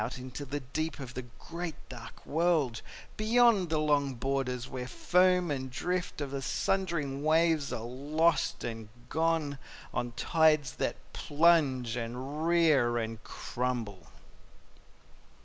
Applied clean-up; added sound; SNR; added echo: none; none; none; none.